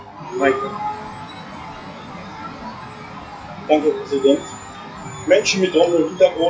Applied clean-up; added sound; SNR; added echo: classical method WPE with log-MMSE.